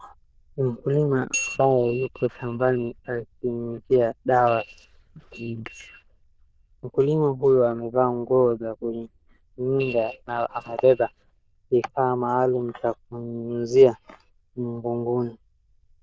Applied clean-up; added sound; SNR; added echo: neural diffusion model UNIVERSE++.